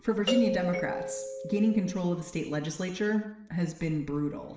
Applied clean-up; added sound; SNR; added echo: none; Doorbell; 4 dB; reverberation time 0.7 s.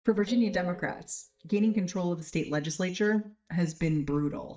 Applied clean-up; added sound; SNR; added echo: neural mask model DeepFilterNet 3.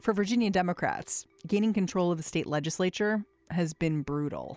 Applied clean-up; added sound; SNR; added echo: none; none; none; none.